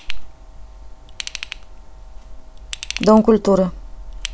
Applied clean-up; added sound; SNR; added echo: none; Ratchet, pawl / Tools; 16 dB; none.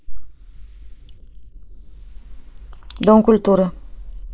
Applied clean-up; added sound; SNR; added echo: neural mask model Resemble Enhance denoiser.